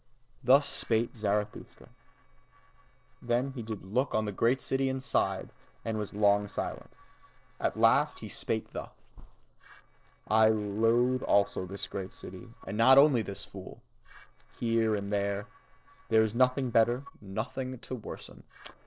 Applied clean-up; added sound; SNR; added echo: neural separator model SepFormer DNS4.